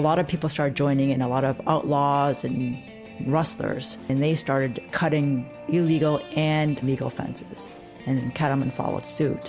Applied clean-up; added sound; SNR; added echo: none; none; none; none.